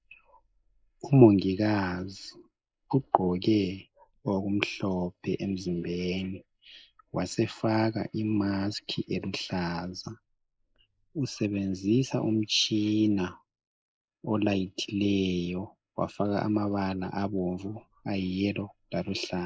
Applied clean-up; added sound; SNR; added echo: neural mask model Resemble Enhance denoiser.